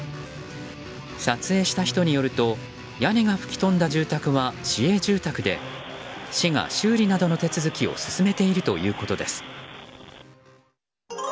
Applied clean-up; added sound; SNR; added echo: none; none; none; none.